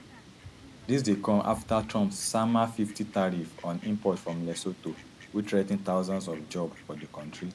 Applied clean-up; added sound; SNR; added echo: none; Fowl; 19 dB; none.